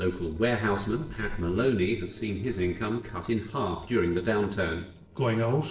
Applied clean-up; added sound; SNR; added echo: neural separator model SepFormer DNS4.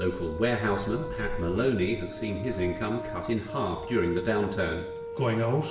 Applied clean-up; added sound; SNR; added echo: none; Brass instrument; 9 dB; reverberation time 0.8 s.